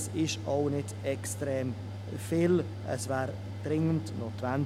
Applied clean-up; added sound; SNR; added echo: none; Mechanical fan; 7 dB; none.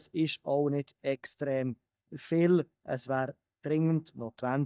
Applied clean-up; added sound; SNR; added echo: neural mask model DeepFilterNet 3.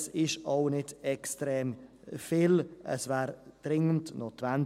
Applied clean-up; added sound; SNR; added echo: none; none; none; none.